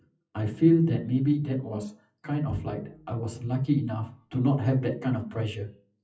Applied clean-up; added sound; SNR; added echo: classical method WPE with log-MMSE.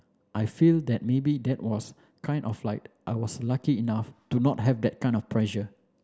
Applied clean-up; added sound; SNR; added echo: none; none; none; none.